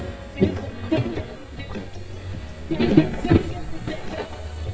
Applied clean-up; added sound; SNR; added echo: neural mask model DeepFilterNet 3.